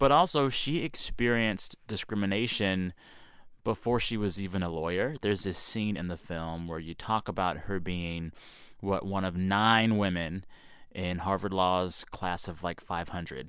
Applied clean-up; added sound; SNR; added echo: none; none; none; none.